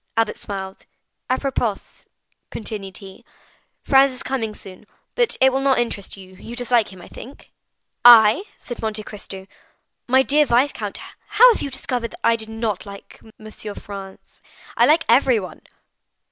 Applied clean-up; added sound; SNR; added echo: none; none; none; none.